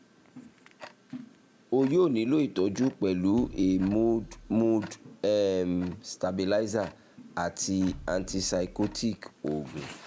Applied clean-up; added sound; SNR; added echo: none; Bass drum + Tick-tock; 19 dB; none.